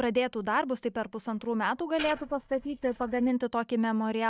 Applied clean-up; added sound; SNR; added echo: neural mask model DeepFilterNet 3.